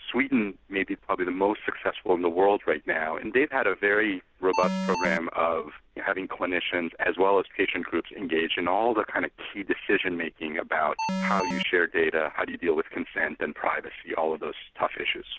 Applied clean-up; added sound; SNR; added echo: none; Alarm; 2 dB; none.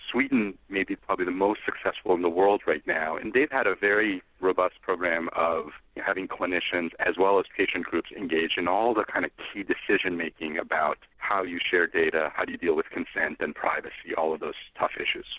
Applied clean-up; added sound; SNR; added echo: none; none; none; none.